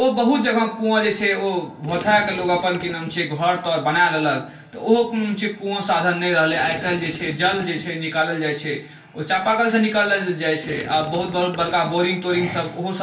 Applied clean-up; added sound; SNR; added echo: none; Gurgling; 15 dB; reverberation time 0.3 s.